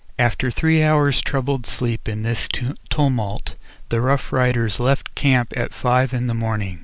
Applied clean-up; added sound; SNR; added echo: none; none; none; none.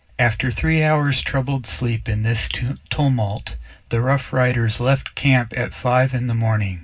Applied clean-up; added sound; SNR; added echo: none; none; none; reverberation time 0.4 s.